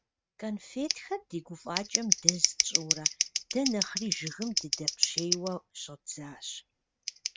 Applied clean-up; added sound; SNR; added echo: neural mask model RNNoise.